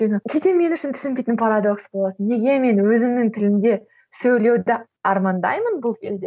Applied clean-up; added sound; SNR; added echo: none; none; none; none.